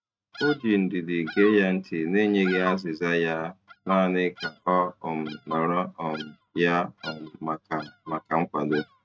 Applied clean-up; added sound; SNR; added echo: neural mask model RNNoise.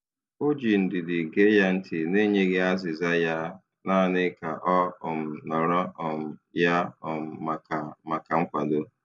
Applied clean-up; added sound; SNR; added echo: none; none; none; none.